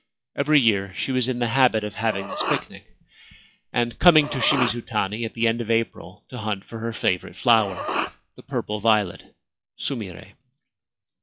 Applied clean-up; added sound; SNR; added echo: classical method log-MMSE.